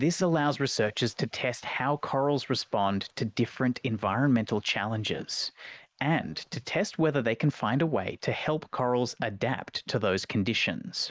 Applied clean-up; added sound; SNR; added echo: neural mask model Resemble Enhance denoiser.